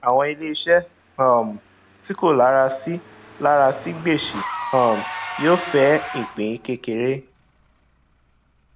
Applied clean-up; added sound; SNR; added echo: none; Engine / Car; 14 dB; none.